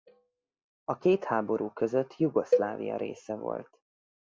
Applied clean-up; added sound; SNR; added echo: neural mask model DeepFilterNet 3.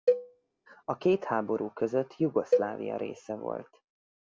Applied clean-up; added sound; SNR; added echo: none; Cowbell; 2 dB; none.